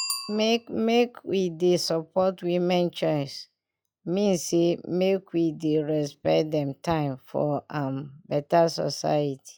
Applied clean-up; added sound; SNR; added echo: classical method log-MMSE.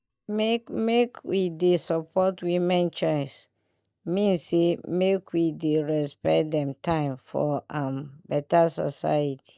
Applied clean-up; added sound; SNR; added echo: neural mask model DeepFilterNet 3.